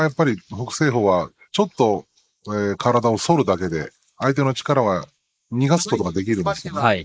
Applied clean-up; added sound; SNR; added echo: neural mask model Resemble Enhance denoiser.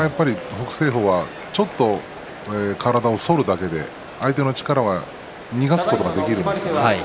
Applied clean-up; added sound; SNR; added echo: none; none; none; none.